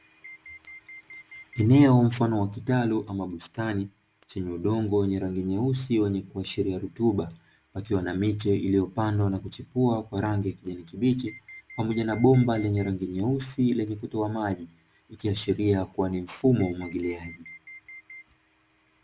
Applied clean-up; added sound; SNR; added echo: none; Alarm; 20 dB; none.